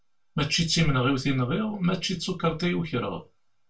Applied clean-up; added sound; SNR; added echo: none; none; none; reverberation time 0.2 s.